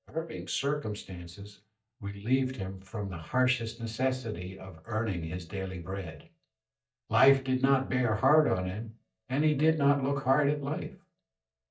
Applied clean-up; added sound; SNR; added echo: neural mask model DeepFilterNet 3.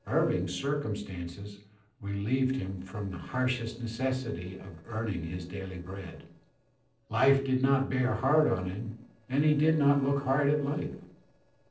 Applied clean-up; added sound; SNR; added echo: neural separator model SepFormer DNS4.